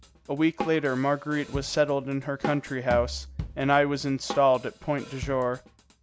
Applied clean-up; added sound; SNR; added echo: none; Drum kit; 12 dB; none.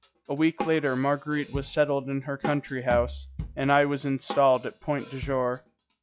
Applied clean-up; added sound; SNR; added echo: classical method log-MMSE.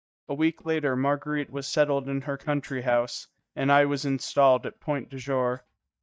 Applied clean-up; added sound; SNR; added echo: neural mask model DeepFilterNet 3.